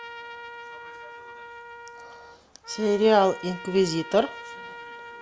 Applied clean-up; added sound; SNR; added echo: none; Trumpet; 14 dB; none.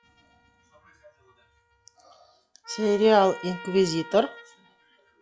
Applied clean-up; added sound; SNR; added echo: classical method log-MMSE.